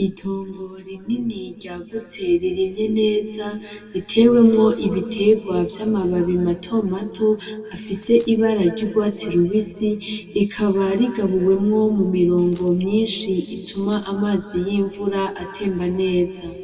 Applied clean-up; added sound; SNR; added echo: none; Coin (dropping); 19 dB; reverberation time 2.1 s.